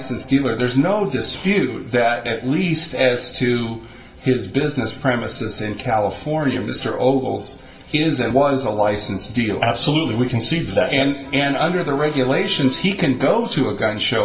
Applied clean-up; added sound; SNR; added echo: none; Bowed string instrument; 19 dB; reverberation time 0.3 s.